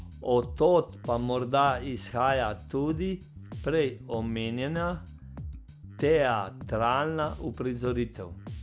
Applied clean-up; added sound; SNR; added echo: none; Bass guitar; 12 dB; none.